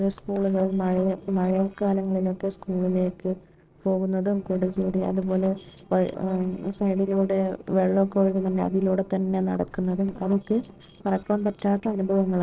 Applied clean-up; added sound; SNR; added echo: neural separator model SepFormer DNS4.